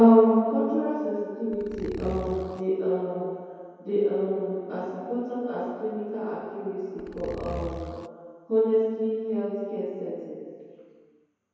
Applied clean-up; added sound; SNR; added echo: none; Zipper (clothing); 13 dB; reverberation time 2.2 s.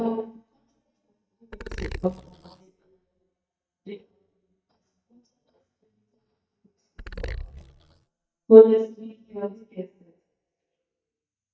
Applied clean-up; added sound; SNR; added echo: neural mask model DeepFilterNet 3.